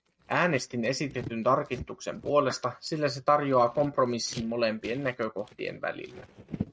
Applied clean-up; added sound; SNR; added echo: neural mask model RNNoise.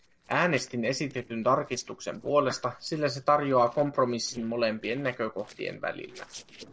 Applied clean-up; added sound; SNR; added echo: neural separator model SepFormer DNS4.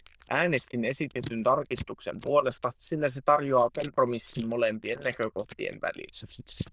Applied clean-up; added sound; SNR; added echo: neural diffusion model UNIVERSE++.